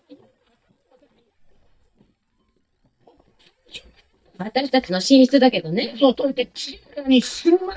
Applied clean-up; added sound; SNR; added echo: neural mask model DeepFilterNet 3.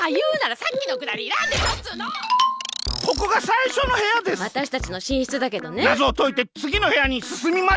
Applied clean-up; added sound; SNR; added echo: none; none; none; none.